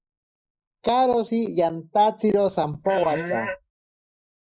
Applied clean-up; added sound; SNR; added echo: neural mask model Resemble Enhance denoiser.